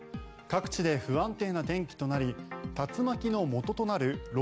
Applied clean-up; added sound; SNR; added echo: none; none; none; none.